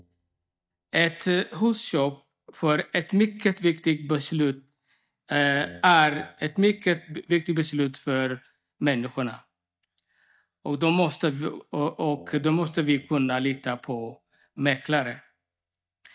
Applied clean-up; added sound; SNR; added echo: neural mask model DeepFilterNet 3.